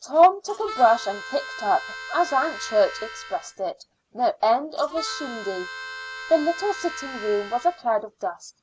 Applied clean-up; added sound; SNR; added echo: none; Harmonica; 12 dB; none.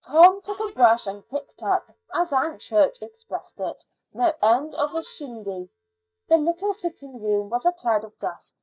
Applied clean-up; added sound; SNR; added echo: neural mask model DeepFilterNet 3.